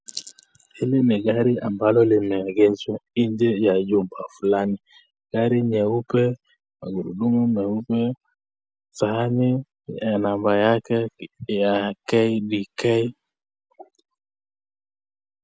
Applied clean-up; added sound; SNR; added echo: none; none; none; none.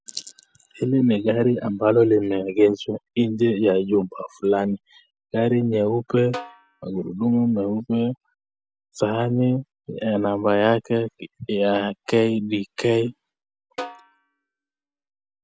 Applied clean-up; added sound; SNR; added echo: none; Snare drum; 17 dB; none.